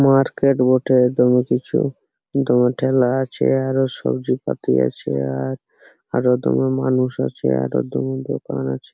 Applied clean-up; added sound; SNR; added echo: none; none; none; none.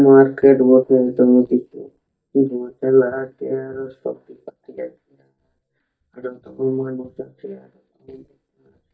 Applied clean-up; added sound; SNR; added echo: neural mask model DeepFilterNet 3.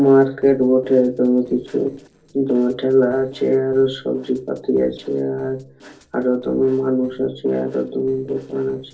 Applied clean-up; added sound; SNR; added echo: neural separator model SepFormer DNS4.